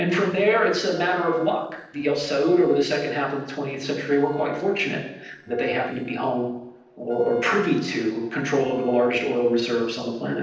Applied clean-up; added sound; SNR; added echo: neural separator model SepFormer DNS4.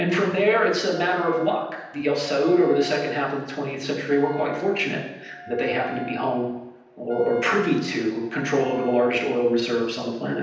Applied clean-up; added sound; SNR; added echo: none; Wind instrument, woodwind instrument; 15 dB; reverberation time 0.9 s.